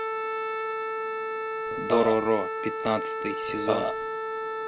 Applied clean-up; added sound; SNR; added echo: none; Burping, eructation + Wind instrument, woodwind instrument; -1 dB; none.